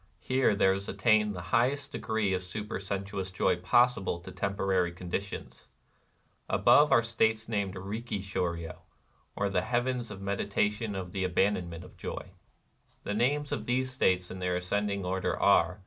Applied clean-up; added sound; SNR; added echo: none; none; none; none.